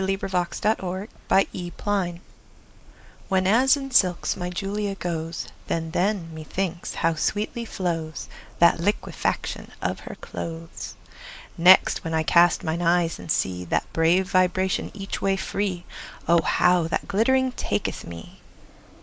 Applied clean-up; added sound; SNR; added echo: neural mask model Resemble Enhance denoiser.